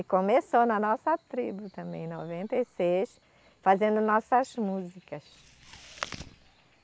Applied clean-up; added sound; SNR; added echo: none; Chewing, mastication; 15 dB; none.